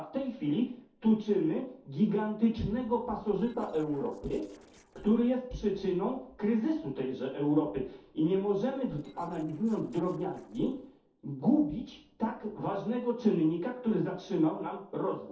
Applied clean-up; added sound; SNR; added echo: neural separator model SepFormer DNS4.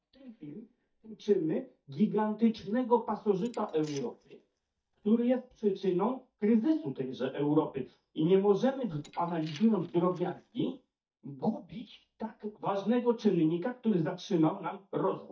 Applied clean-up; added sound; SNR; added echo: neural mask model DeepFilterNet 3.